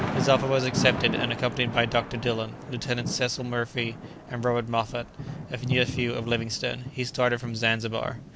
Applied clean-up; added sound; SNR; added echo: none; Thunder / Rain; 7 dB; none.